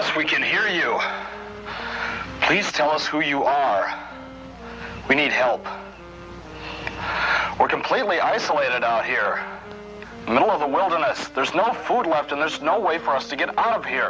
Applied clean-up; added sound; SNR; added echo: none; Wind instrument, woodwind instrument; 19 dB; none.